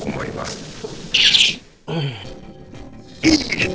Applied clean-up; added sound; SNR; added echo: neural separator model SepFormer DNS4.